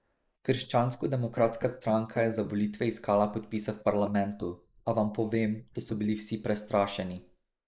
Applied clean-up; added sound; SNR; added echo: neural mask model Resemble Enhance denoiser.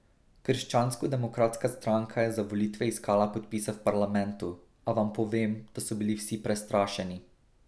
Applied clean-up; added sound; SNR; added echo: none; none; none; none.